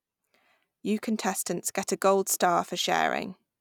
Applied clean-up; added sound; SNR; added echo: none; none; none; none.